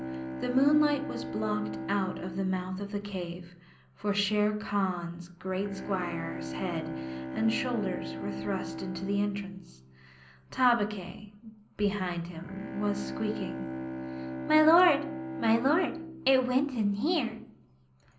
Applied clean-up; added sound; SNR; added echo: none; Bowed string instrument; 9 dB; reverberation time 0.5 s.